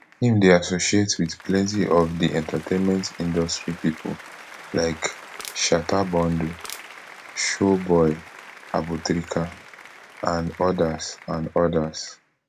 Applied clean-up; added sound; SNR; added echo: none; Crushing + Applause; 19 dB; none.